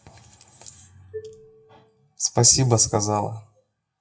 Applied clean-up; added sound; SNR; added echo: classical method WPE with log-MMSE.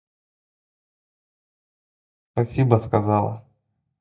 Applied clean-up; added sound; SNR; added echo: neural mask model DeepFilterNet 3.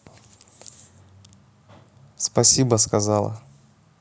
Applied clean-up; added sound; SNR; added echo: none; none; none; none.